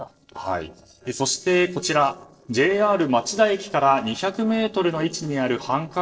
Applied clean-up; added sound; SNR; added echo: neural separator model SepFormer DNS4.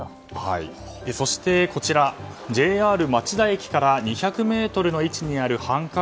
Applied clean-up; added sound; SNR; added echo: none; none; none; none.